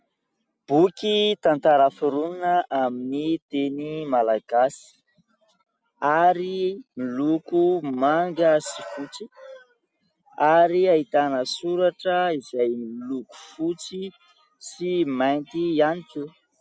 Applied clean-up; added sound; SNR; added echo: none; none; none; none.